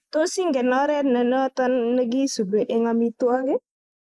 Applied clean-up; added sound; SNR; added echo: neural mask model Resemble Enhance denoiser.